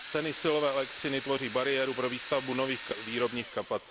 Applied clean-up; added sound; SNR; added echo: none; Drill; 9 dB; none.